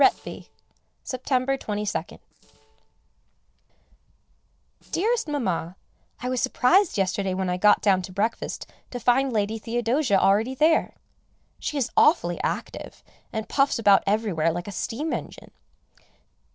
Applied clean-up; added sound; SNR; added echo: neural separator model SepFormer DNS4.